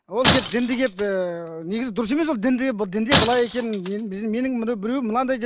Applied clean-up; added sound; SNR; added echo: none; Shatter; 4 dB; none.